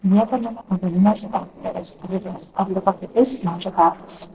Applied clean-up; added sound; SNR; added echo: neural separator model SepFormer DNS4.